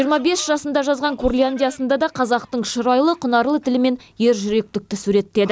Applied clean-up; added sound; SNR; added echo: none; none; none; none.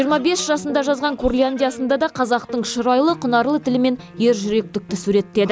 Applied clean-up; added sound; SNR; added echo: none; Piano; 17 dB; none.